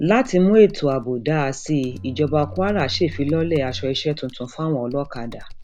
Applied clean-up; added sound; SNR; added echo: none; Bowed string instrument + Computer keyboard; 15 dB; none.